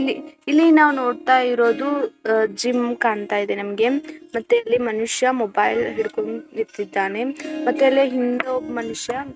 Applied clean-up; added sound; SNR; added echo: neural mask model RNNoise.